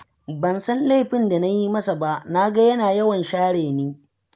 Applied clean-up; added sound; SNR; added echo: none; none; none; none.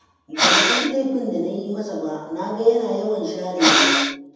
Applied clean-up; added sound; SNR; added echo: none; Breathing; -4 dB; reverberation time 1.1 s.